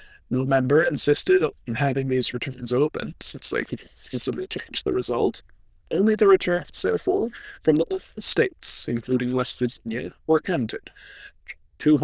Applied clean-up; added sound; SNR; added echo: neural diffusion model UNIVERSE++.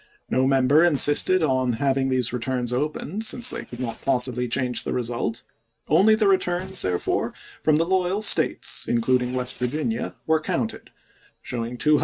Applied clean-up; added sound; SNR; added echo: neural mask model RNNoise.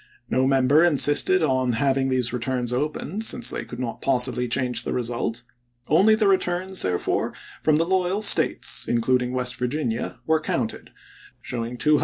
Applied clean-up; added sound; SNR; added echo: none; none; none; none.